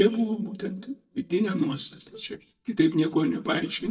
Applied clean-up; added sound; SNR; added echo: neural mask model DeepFilterNet 3.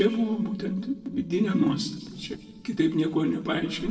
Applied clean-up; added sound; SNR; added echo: neural separator model SepFormer DNS4.